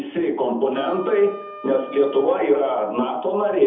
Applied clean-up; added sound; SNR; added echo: none; Wind instrument, woodwind instrument; 17 dB; reverberation time 0.7 s.